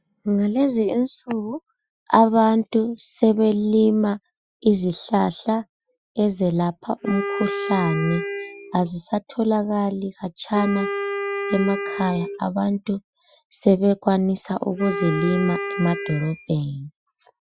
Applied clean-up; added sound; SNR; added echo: classical method Wiener filter.